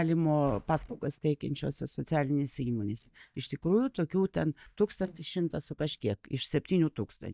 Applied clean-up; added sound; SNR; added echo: neural mask model DeepFilterNet 3.